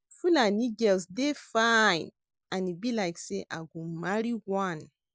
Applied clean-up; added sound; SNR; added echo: none; none; none; none.